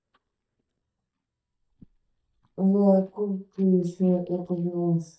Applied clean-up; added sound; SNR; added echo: neural mask model DeepFilterNet 3.